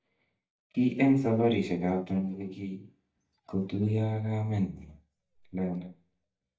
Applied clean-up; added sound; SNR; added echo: neural mask model DeepFilterNet 3.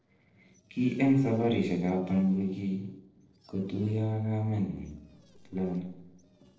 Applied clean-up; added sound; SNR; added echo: neural separator model SepFormer DNS4.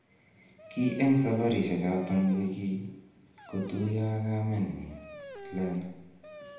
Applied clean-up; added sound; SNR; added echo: none; Dog; 18 dB; reverberation time 0.9 s.